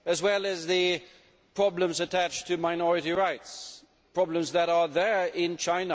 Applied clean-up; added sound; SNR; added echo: none; none; none; none.